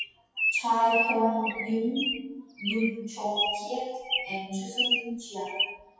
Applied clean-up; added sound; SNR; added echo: classical method WPE with log-MMSE.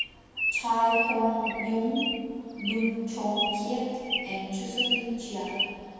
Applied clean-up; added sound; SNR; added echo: none; Bird vocalization, bird call, bird song; 4 dB; reverberation time 2.1 s.